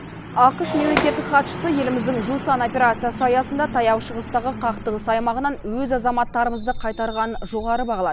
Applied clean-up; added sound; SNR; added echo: none; Truck + Shatter; 8 dB; none.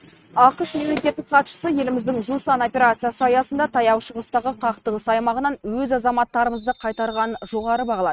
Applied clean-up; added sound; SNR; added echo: neural mask model RNNoise.